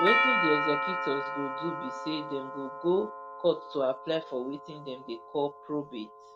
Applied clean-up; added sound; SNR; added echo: none; Doorbell; 1 dB; none.